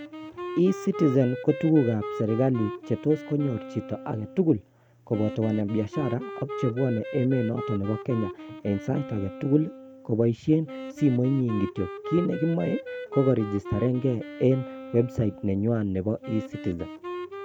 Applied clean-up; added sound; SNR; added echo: none; Wind instrument, woodwind instrument; 11 dB; none.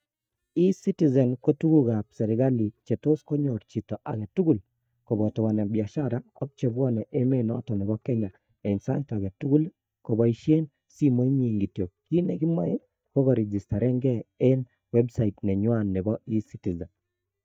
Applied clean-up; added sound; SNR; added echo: neural mask model DeepFilterNet 3.